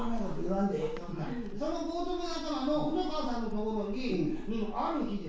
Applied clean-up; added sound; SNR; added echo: none; Livestock, farm animals, working animals; 5 dB; reverberation time 0.6 s.